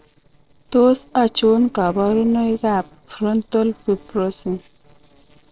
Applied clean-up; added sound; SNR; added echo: neural separator model SepFormer DNS4.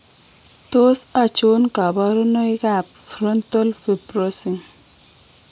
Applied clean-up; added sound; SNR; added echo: none; none; none; none.